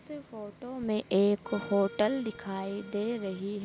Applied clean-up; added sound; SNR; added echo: none; Accordion; 17 dB; none.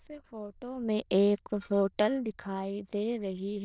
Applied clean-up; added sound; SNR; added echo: neural diffusion model UNIVERSE++.